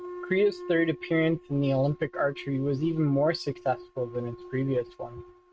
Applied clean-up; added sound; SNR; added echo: neural mask model RNNoise.